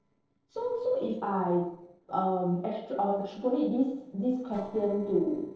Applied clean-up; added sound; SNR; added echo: neural separator model SepFormer DNS4.